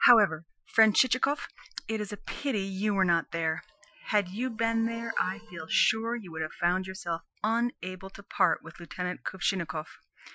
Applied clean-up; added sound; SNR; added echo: classical method Wiener filter.